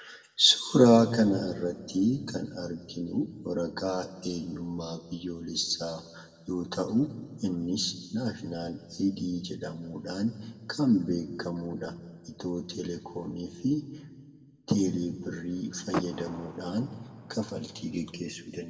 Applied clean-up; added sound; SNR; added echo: none; Door / Car; 11 dB; reverberation time 1.2 s.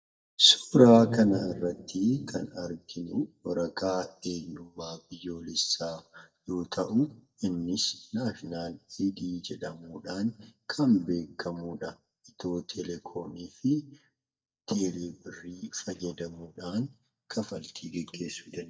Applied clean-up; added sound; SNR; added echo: neural mask model DeepFilterNet 3.